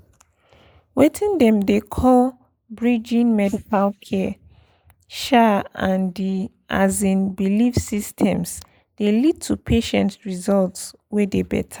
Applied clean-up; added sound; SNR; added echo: neural mask model Resemble Enhance denoiser.